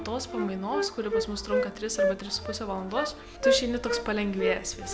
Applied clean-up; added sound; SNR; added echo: none; Wind instrument, woodwind instrument; -1 dB; none.